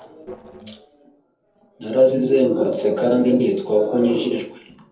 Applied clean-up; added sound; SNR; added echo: neural separator model SepFormer DNS4.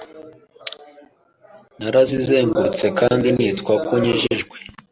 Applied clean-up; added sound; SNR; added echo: none; none; none; none.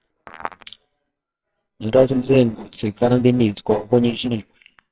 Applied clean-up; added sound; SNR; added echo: neural separator model SepFormer WHAMR!.